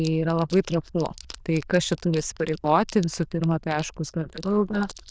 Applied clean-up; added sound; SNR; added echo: neural diffusion model UNIVERSE++.